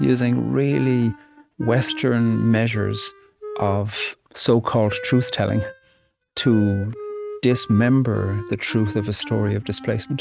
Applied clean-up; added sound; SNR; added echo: neural mask model RNNoise.